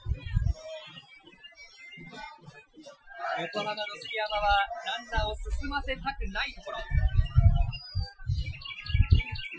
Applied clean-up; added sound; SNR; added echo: classical method Wiener filter.